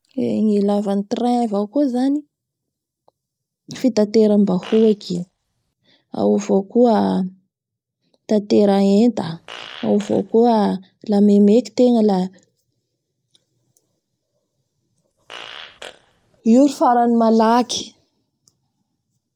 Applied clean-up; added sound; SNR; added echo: neural mask model DeepFilterNet 3.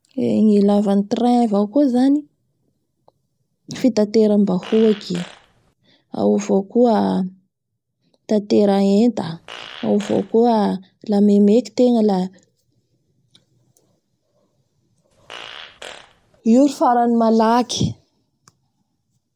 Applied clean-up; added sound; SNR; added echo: none; Fart; 20 dB; none.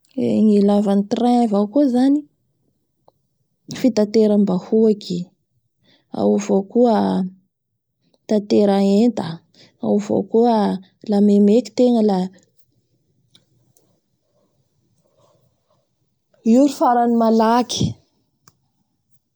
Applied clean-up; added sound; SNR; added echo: none; none; none; none.